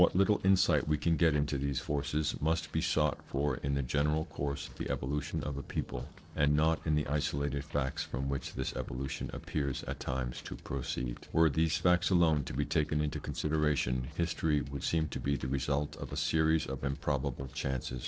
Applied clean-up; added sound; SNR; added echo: neural separator model SepFormer DNS4.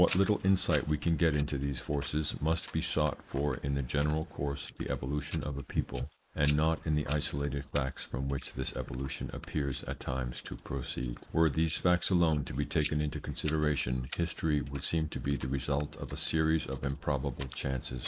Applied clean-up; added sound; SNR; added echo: neural mask model Resemble Enhance denoiser.